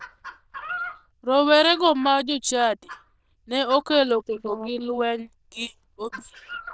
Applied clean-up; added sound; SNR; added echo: neural diffusion model UNIVERSE++.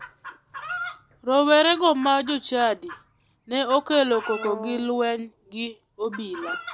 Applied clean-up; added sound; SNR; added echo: none; Chicken, rooster + Brass instrument; 14 dB; none.